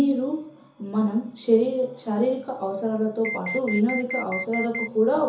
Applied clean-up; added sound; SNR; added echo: none; Alarm; 7 dB; reverberation time 0.7 s.